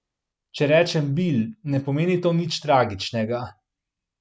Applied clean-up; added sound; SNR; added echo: none; none; none; none.